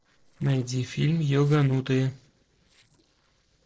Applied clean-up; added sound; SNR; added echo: neural separator model SepFormer DNS4.